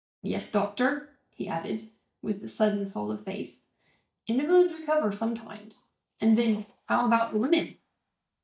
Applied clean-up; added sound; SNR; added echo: neural mask model DeepFilterNet 3.